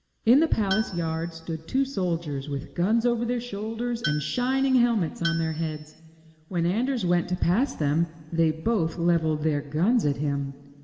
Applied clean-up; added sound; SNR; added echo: none; Tools; 11 dB; reverberation time 1.7 s.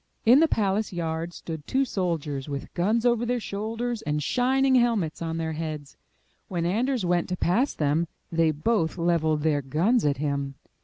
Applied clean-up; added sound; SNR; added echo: none; none; none; none.